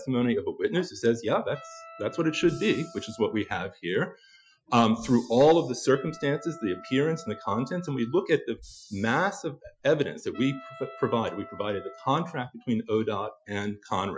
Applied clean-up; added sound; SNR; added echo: classical method Wiener filter.